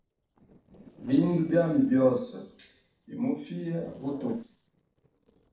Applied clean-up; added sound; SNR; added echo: neural separator model SepFormer DNS4.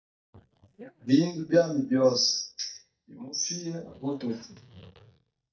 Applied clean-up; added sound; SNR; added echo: neural mask model DeepFilterNet 3.